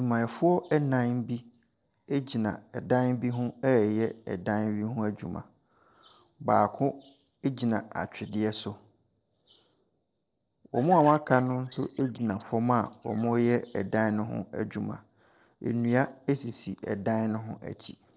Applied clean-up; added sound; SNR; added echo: neural separator model SepFormer DNS4.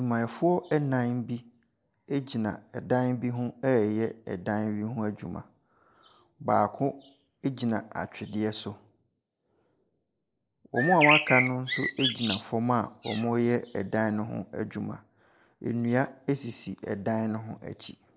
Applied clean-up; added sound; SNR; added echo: neural mask model Resemble Enhance denoiser.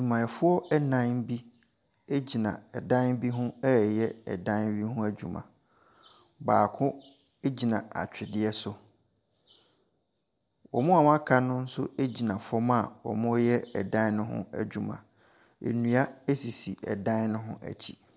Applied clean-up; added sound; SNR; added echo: none; none; none; none.